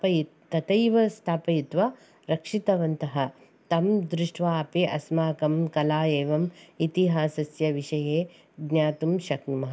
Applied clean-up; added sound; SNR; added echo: none; none; none; none.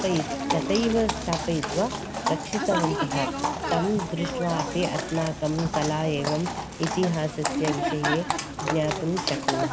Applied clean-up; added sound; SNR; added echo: none; Livestock, farm animals, working animals; 2 dB; none.